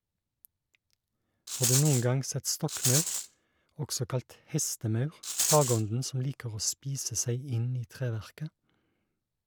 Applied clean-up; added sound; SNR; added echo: none; Rattle; -1 dB; none.